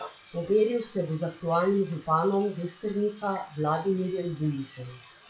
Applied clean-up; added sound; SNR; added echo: classical method WPE with log-MMSE.